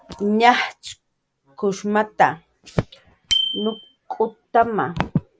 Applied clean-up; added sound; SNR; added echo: none; Bicycle bell; 10 dB; none.